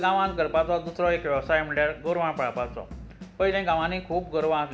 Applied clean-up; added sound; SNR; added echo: none; Drum / Drum kit + Marimba, xylophone; 15 dB; none.